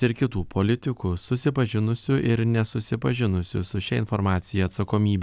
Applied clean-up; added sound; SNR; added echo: none; none; none; none.